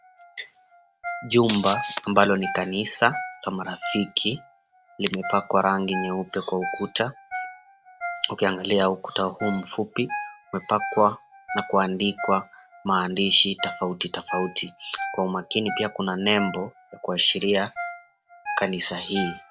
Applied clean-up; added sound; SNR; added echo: none; Ringtone; 12 dB; none.